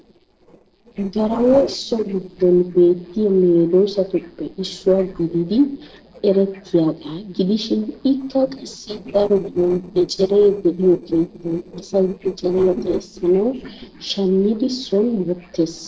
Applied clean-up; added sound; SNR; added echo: neural separator model SepFormer DNS4.